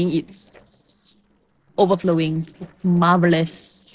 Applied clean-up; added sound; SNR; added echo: neural separator model SepFormer DNS4.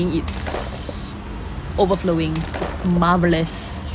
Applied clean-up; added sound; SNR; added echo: none; Shatter; 13 dB; none.